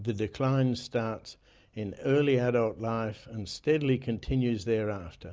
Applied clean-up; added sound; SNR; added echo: none; none; none; none.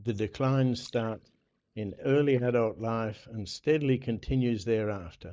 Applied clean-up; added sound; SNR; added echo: neural mask model DeepFilterNet 3.